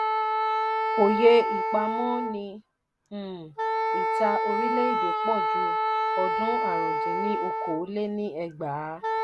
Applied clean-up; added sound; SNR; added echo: none; Wind instrument, woodwind instrument; -1 dB; none.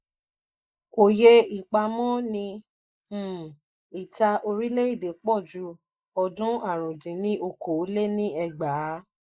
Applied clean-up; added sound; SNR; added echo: neural mask model Resemble Enhance denoiser.